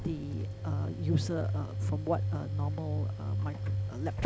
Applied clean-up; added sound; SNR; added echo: none; Slam / Engine; -2 dB; none.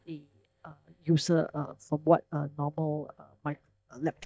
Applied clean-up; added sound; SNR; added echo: neural mask model DeepFilterNet 3.